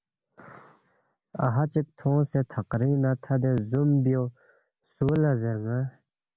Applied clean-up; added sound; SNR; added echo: none; none; none; none.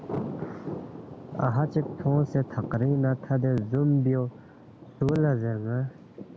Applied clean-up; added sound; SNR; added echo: none; Thunder; 12 dB; none.